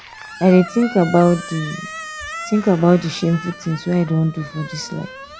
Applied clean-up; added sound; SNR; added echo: none; Squeak; 15 dB; none.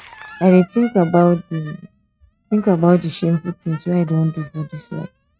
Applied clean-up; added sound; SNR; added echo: neural mask model RNNoise.